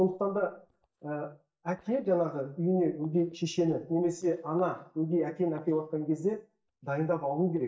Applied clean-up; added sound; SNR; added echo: neural mask model DeepFilterNet 3.